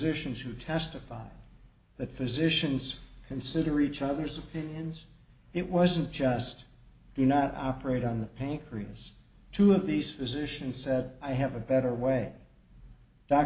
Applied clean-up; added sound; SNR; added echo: none; none; none; none.